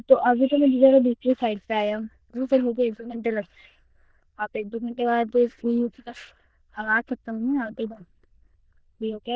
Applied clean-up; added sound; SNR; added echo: neural diffusion model UNIVERSE++.